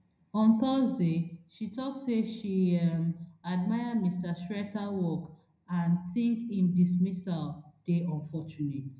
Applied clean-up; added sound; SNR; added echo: none; none; none; reverberation time 0.3 s.